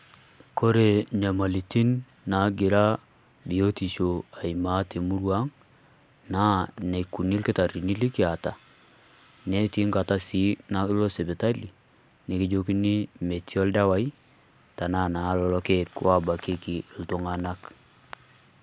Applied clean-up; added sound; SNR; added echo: none; none; none; none.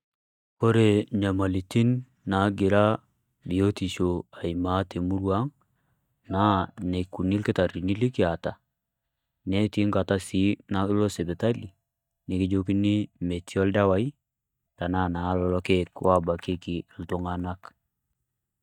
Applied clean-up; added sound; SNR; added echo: neural mask model DeepFilterNet 3.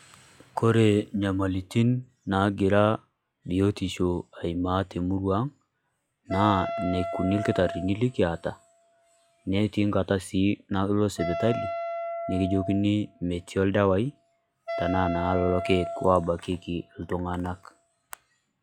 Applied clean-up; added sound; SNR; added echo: classical method log-MMSE.